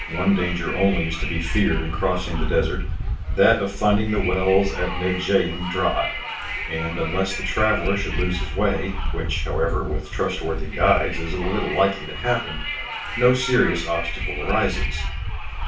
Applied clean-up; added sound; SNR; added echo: none; Wind; 3 dB; reverberation time 0.3 s.